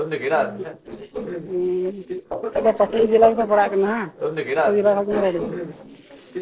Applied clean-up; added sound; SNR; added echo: neural separator model SepFormer DNS4.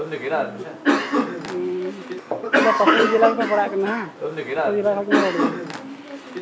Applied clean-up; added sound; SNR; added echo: none; Cough; -1 dB; none.